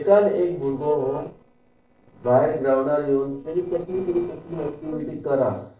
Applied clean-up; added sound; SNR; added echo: neural separator model SepFormer DNS4.